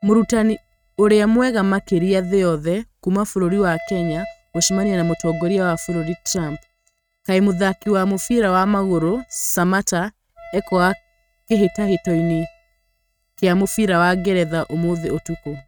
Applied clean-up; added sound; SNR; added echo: neural mask model RNNoise.